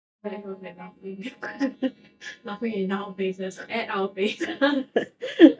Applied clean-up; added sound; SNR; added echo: neural mask model DeepFilterNet 3.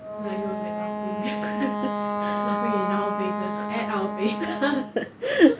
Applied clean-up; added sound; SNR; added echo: none; Wind instrument, woodwind instrument; 2 dB; none.